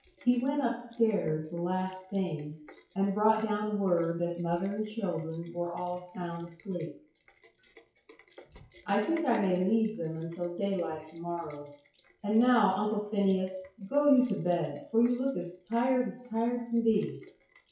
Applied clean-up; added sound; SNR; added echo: classical method WPE with log-MMSE.